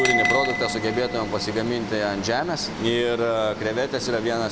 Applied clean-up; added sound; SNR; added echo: none; Bell; 6 dB; none.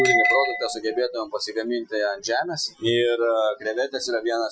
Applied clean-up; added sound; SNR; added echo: classical method Wiener filter.